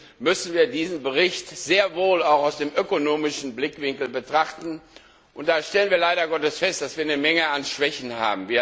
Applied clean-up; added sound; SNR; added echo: none; none; none; none.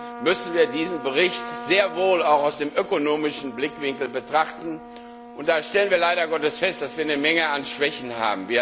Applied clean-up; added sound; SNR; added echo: none; Trumpet; 15 dB; none.